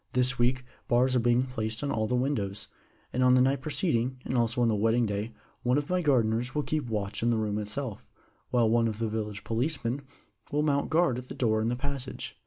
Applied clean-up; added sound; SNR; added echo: none; none; none; none.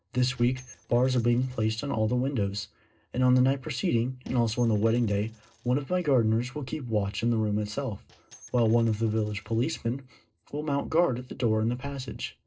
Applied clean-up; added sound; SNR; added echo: neural separator model SepFormer DNS4.